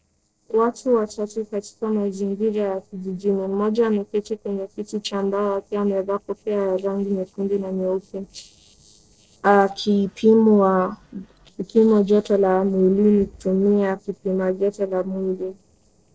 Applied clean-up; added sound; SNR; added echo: neural separator model SepFormer DNS4.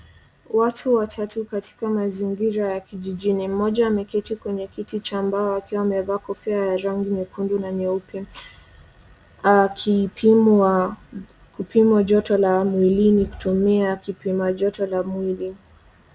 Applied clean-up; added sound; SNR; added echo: none; none; none; none.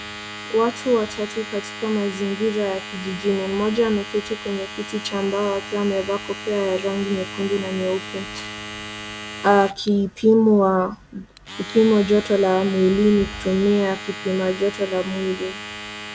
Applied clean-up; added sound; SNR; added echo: none; Domestic sounds, home sounds; 13 dB; none.